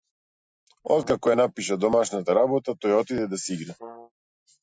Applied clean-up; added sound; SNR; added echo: classical method Wiener filter.